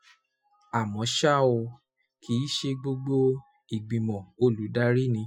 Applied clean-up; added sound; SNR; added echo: classical method Wiener filter.